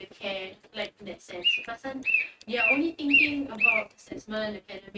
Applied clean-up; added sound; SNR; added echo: neural mask model RNNoise.